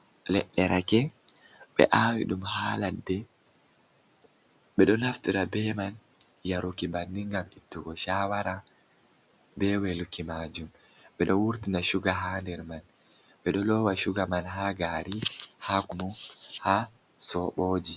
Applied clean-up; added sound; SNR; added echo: none; none; none; none.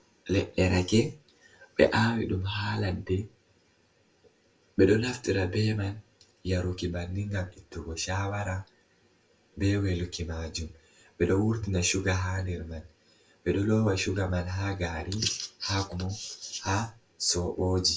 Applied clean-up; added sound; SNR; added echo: none; none; none; reverberation time 0.2 s.